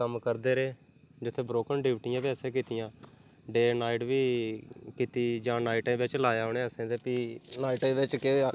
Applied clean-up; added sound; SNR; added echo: none; none; none; none.